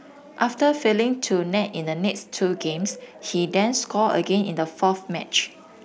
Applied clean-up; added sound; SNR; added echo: none; none; none; none.